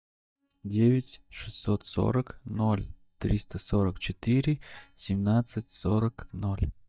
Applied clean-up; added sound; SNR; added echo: neural mask model DeepFilterNet 3.